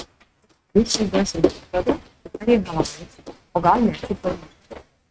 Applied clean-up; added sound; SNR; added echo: neural mask model RNNoise.